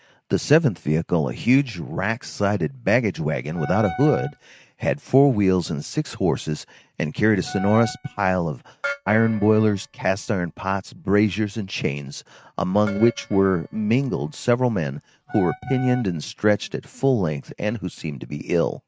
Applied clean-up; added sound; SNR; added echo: neural mask model RNNoise.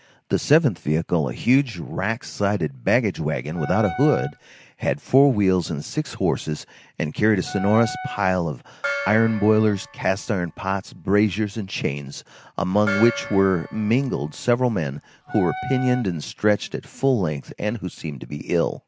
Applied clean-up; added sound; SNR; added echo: none; Wind instrument, woodwind instrument + Gong; 12 dB; none.